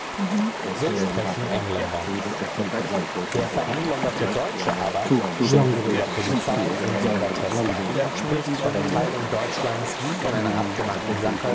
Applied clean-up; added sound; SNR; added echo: none; Chatter / Stream; -4 dB; none.